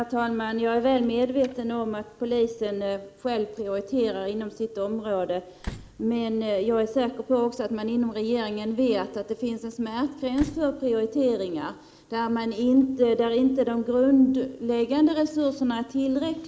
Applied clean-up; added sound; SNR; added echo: none; Slam; 12 dB; none.